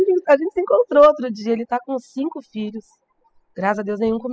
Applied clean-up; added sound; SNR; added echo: classical method spectral subtraction.